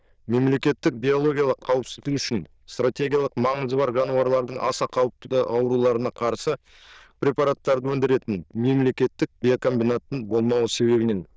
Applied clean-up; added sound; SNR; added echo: neural diffusion model UNIVERSE++.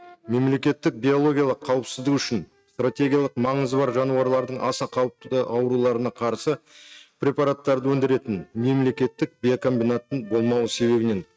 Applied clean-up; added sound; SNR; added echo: neural mask model RNNoise.